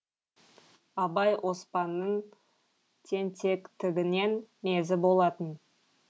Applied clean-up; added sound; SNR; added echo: none; none; none; none.